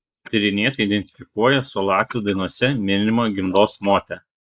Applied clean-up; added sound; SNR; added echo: neural mask model Resemble Enhance denoiser.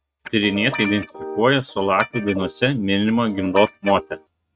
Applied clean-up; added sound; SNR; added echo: neural mask model RNNoise.